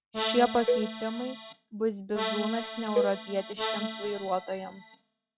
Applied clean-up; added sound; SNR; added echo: classical method log-MMSE.